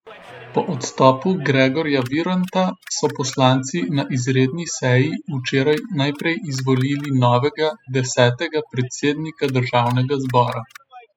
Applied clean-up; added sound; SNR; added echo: classical method spectral subtraction.